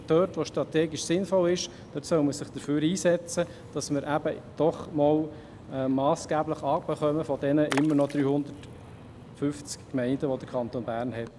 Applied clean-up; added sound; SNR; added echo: none; Splash, splatter; 17 dB; none.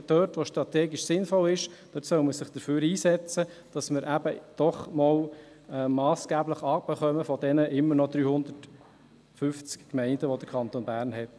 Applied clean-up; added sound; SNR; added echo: none; none; none; none.